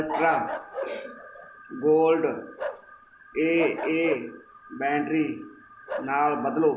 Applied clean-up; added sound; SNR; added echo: none; Bark; 12 dB; none.